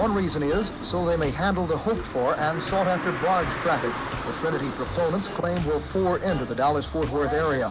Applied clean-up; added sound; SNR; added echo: none; Car; 12 dB; none.